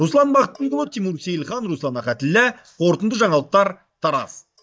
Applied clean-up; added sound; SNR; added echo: neural mask model DeepFilterNet 3.